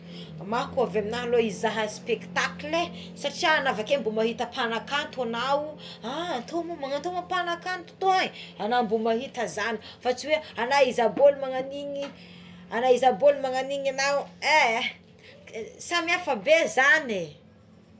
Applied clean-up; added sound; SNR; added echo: none; none; none; none.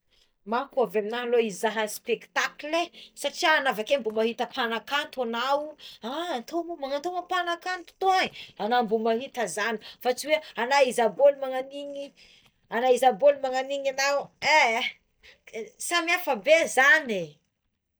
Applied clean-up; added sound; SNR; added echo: neural mask model DeepFilterNet 3.